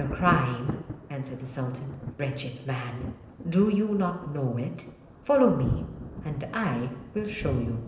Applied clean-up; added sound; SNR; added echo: none; Thunder; 9 dB; reverberation time 0.9 s.